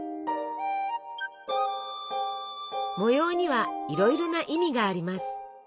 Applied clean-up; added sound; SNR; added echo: none; none; none; none.